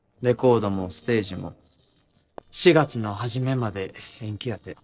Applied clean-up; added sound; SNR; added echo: neural separator model SepFormer DNS4.